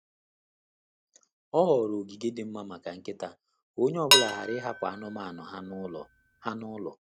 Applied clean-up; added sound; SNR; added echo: none; Dishes, pots, and pans; -2 dB; none.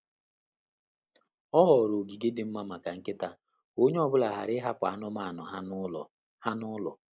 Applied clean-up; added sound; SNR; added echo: none; none; none; none.